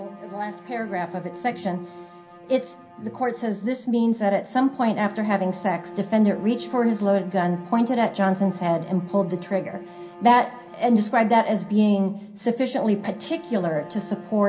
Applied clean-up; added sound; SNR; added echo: none; Bowed string instrument; 19 dB; reverberation time 0.3 s.